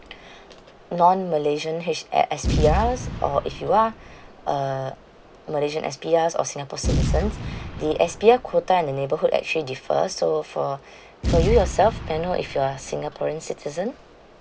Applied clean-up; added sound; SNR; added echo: none; Boom; 7 dB; none.